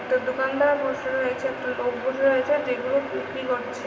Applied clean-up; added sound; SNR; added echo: none; none; none; reverberation time 2.2 s.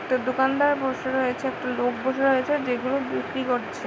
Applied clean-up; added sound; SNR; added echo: none; none; none; none.